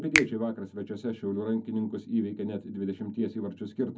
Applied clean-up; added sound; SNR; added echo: none; Finger snapping; 3 dB; reverberation time 0.4 s.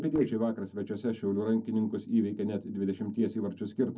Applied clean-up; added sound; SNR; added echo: neural separator model SepFormer DNS4.